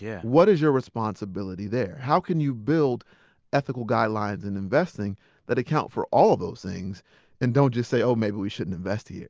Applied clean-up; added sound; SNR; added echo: none; none; none; none.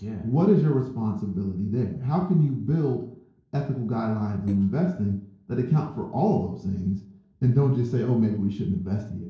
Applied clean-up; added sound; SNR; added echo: neural separator model SepFormer DNS4.